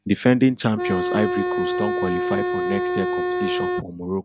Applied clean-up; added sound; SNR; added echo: none; Organ; 0 dB; none.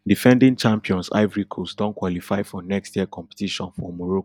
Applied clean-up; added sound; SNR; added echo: none; none; none; none.